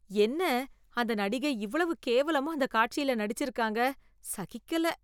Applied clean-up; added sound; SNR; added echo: none; none; none; none.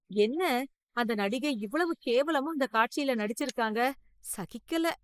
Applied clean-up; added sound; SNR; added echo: neural mask model Resemble Enhance denoiser.